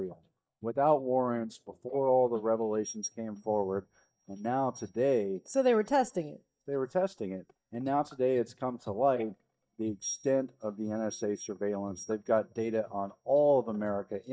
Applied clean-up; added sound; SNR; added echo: neural mask model DeepFilterNet 3.